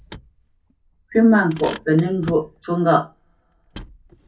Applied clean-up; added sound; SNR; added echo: none; Motor vehicle (road); 19 dB; reverberation time 0.3 s.